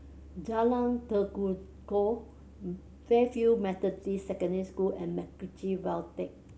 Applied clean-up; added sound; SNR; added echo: none; none; none; none.